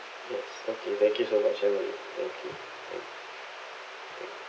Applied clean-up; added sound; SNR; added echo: none; none; none; none.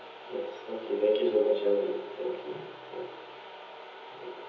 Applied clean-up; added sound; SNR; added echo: none; none; none; reverberation time 1.3 s.